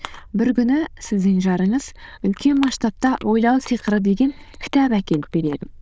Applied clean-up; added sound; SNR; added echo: neural diffusion model UNIVERSE++.